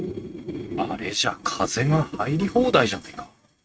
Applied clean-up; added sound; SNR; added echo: neural mask model RNNoise.